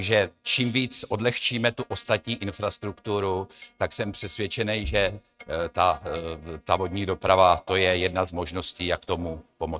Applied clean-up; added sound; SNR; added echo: neural mask model RNNoise.